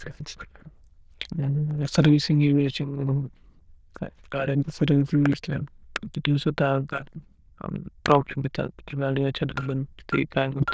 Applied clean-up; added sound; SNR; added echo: neural diffusion model UNIVERSE++.